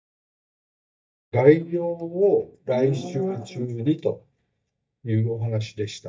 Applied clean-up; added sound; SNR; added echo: neural mask model DeepFilterNet 3.